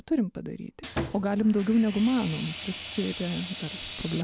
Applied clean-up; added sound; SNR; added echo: none; Sawing; 9 dB; none.